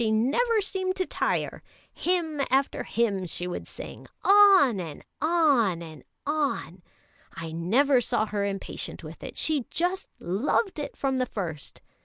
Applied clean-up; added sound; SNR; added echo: none; none; none; none.